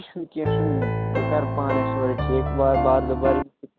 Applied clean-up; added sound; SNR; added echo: none; Piano; -1 dB; none.